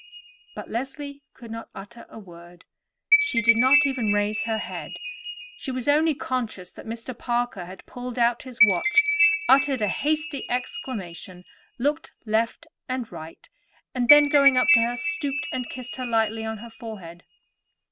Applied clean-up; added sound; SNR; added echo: none; Chime; -3 dB; none.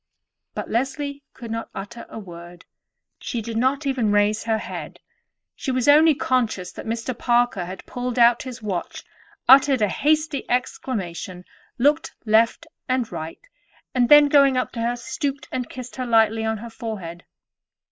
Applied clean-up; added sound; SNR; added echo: neural mask model Resemble Enhance denoiser.